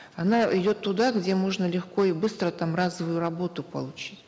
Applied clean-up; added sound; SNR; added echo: none; none; none; none.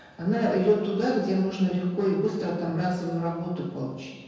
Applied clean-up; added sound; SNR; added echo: none; none; none; reverberation time 1.2 s.